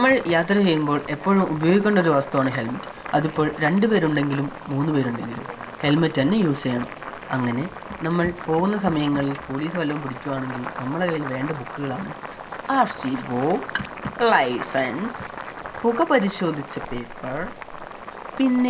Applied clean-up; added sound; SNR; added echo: none; Boiling; 12 dB; reverberation time 0.4 s.